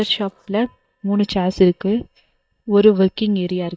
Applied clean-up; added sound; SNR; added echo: neural mask model DeepFilterNet 3.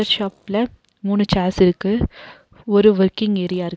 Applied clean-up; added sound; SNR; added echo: none; none; none; none.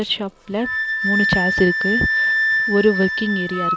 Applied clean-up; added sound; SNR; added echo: none; Wind instrument, woodwind instrument; -1 dB; none.